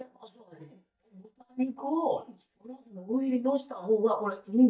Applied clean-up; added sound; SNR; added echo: neural mask model DeepFilterNet 3.